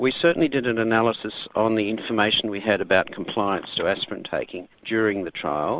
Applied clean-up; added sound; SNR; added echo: none; none; none; none.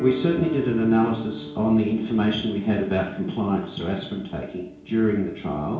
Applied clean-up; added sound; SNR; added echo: none; Guitar; 15 dB; reverberation time 0.6 s.